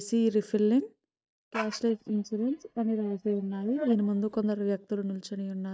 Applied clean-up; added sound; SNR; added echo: neural mask model DeepFilterNet 3.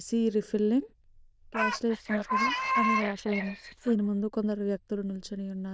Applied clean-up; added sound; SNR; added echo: neural diffusion model UNIVERSE++.